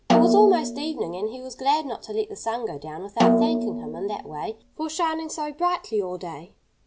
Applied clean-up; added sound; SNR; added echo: none; Snare drum; -1 dB; none.